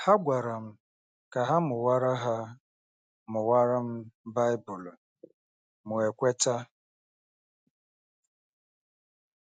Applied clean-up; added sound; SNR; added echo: none; none; none; none.